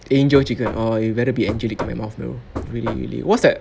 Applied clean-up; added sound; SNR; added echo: none; Knock; 12 dB; none.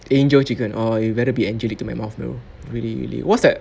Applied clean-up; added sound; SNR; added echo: none; none; none; none.